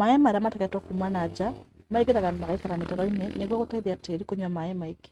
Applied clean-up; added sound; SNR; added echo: neural mask model RNNoise.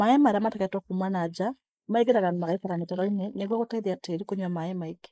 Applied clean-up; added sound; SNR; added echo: neural mask model Resemble Enhance denoiser.